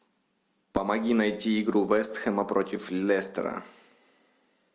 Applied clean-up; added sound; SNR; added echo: none; none; none; none.